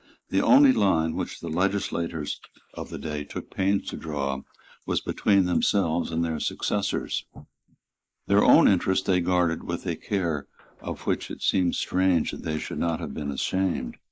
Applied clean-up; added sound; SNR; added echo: neural mask model Resemble Enhance denoiser.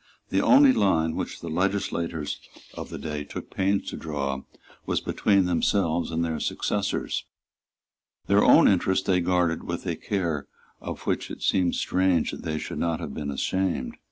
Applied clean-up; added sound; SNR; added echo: none; none; none; none.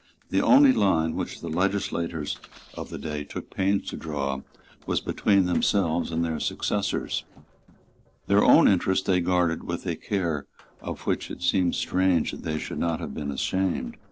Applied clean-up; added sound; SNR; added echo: neural separator model SepFormer DNS4.